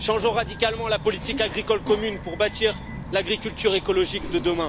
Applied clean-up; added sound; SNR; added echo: none; Bird vocalization, bird call, bird song; 10 dB; none.